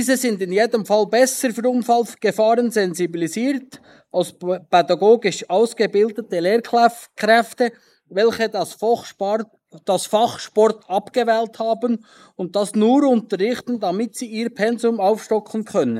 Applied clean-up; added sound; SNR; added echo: neural mask model Resemble Enhance denoiser.